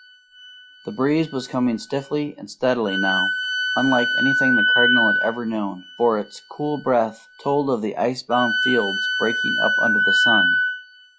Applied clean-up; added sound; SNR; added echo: classical method log-MMSE.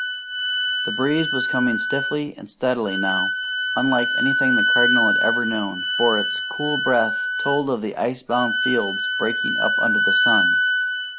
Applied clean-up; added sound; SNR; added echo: none; Wind instrument, woodwind instrument; -2 dB; none.